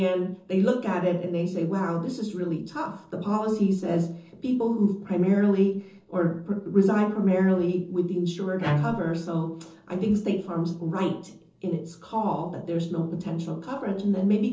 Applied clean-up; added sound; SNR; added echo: neural separator model SepFormer DNS4.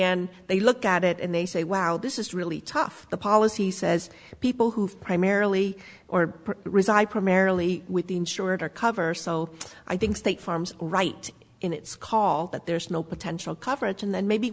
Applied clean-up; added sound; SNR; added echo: none; none; none; none.